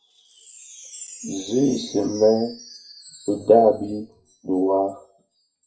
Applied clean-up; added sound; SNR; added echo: classical method WPE with log-MMSE.